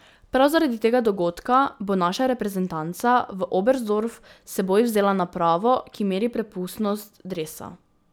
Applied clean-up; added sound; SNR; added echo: none; none; none; none.